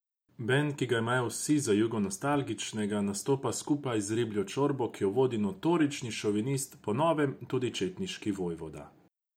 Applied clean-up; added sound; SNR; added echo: none; none; none; none.